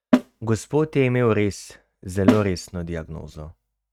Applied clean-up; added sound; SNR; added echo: neural mask model RNNoise.